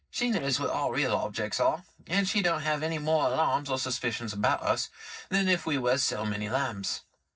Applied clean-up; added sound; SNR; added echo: neural separator model SepFormer DNS4.